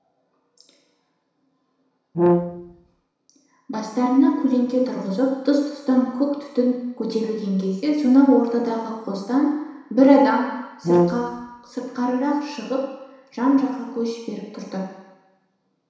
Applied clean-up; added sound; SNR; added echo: none; Brass instrument; -1 dB; reverberation time 1.0 s.